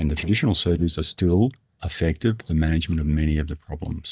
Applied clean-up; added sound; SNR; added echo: neural mask model DeepFilterNet 3.